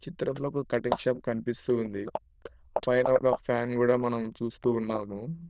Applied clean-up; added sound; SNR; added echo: neural diffusion model UNIVERSE++.